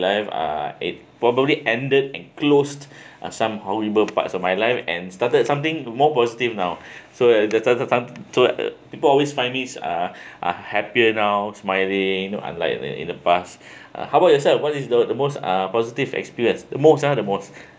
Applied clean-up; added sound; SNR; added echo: none; none; none; none.